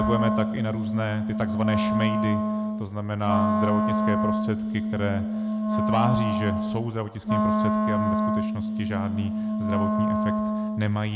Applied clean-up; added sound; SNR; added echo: none; Wind instrument, woodwind instrument; -4 dB; none.